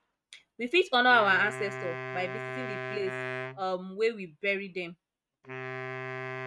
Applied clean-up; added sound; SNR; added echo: neural mask model RNNoise.